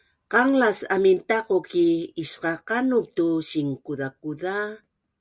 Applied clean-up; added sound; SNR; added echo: none; none; none; none.